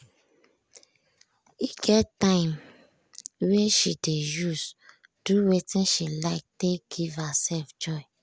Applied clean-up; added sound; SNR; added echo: none; none; none; none.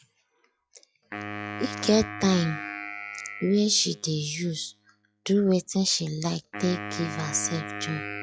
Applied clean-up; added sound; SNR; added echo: classical method log-MMSE.